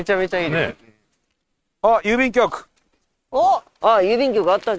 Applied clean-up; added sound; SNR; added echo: neural mask model RNNoise.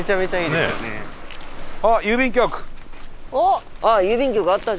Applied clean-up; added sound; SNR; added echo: none; Chewing, mastication / Livestock, farm animals, working animals; 8 dB; none.